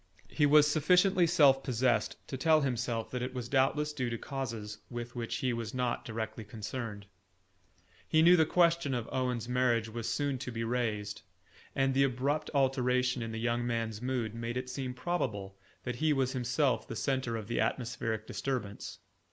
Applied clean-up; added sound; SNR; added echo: none; none; none; none.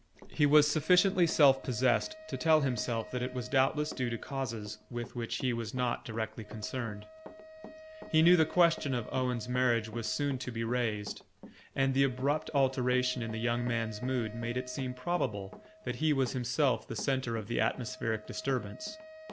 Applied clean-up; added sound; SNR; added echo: none; Wind instrument, woodwind instrument + Run; 17 dB; none.